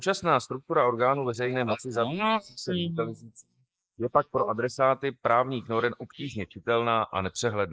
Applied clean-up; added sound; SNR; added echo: neural mask model Resemble Enhance denoiser.